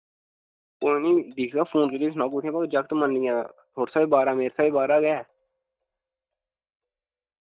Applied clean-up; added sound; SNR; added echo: neural mask model DeepFilterNet 3.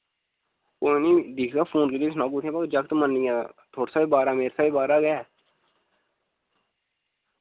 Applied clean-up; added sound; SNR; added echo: none; none; none; none.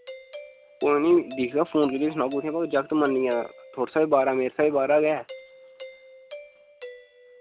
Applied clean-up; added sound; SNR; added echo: none; Doorbell; 19 dB; none.